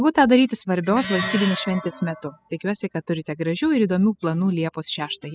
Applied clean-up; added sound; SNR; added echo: classical method spectral subtraction.